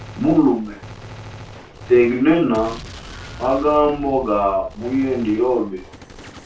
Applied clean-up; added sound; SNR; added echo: none; Gunshot, gunfire; 17 dB; reverberation time 0.2 s.